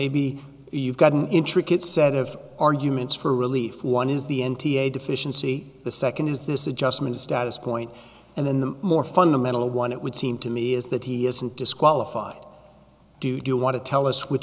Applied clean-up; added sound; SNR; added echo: none; none; none; none.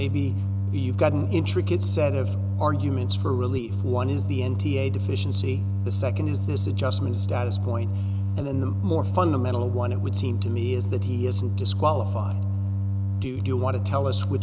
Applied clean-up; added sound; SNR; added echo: none; Organ; -4 dB; none.